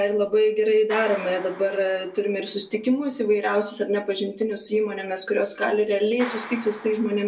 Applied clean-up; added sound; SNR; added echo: none; Clapping; 19 dB; reverberation time 0.2 s.